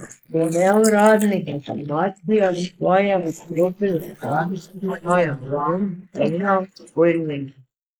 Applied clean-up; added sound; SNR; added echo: neural mask model Resemble Enhance denoiser.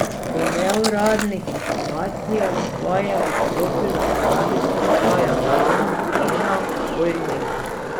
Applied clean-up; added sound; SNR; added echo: none; Skateboard; -3 dB; none.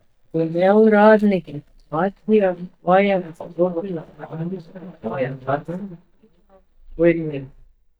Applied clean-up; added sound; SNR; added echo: neural mask model DeepFilterNet 3.